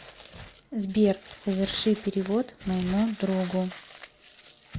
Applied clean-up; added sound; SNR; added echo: none; Crumpling, crinkling; 16 dB; none.